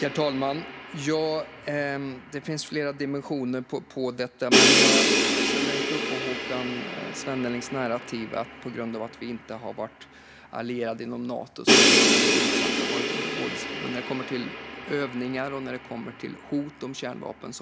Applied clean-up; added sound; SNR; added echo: none; Crash cymbal; -4 dB; none.